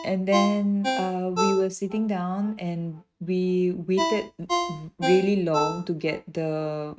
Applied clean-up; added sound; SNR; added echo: neural mask model RNNoise.